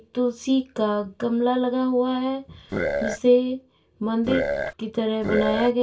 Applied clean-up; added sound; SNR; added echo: none; Burping, eructation; 2 dB; reverberation time 0.2 s.